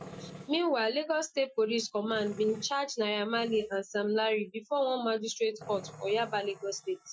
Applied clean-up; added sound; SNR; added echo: classical method Wiener filter.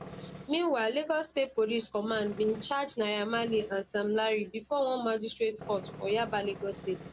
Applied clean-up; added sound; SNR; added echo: none; Tools; 17 dB; none.